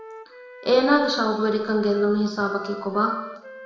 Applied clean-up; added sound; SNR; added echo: none; Wind instrument, woodwind instrument; 19 dB; reverberation time 1.0 s.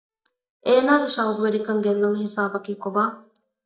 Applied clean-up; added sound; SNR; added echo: neural mask model DeepFilterNet 3.